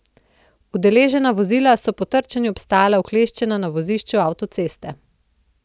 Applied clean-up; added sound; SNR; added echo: none; none; none; none.